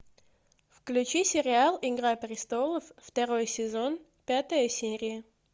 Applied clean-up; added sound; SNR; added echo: none; none; none; none.